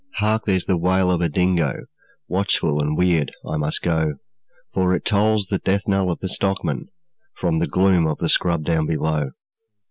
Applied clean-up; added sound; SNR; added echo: none; none; none; none.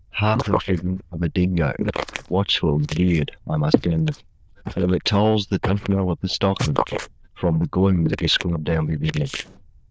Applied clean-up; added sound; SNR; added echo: neural diffusion model UNIVERSE++.